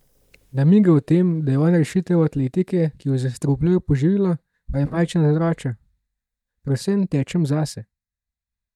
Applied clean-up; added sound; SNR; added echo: neural mask model DeepFilterNet 3.